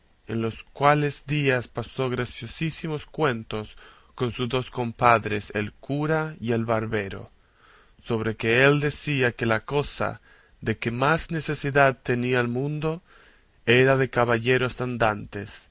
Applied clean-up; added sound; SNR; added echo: none; none; none; none.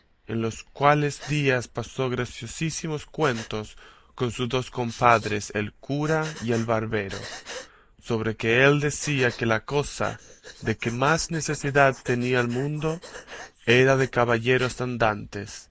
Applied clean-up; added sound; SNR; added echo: neural mask model Resemble Enhance denoiser.